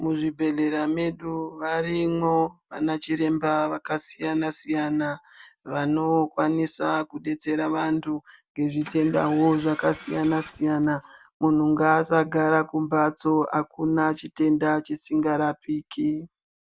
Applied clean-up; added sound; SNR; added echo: none; Engine starting; 19 dB; none.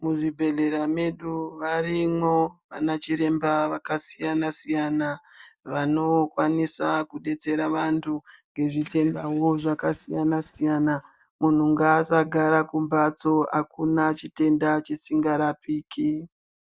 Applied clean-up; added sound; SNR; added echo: neural mask model DeepFilterNet 3.